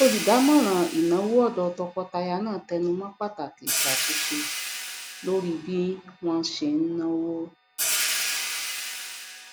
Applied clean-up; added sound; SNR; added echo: none; Hi-hat; 6 dB; none.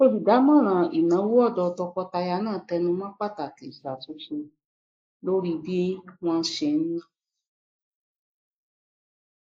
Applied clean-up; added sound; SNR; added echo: neural mask model Resemble Enhance denoiser.